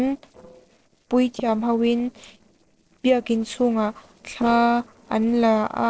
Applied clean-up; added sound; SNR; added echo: neural separator model SepFormer DNS4.